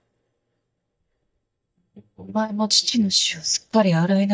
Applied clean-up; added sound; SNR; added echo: neural mask model DeepFilterNet 3.